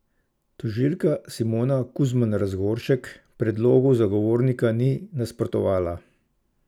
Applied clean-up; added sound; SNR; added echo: none; none; none; none.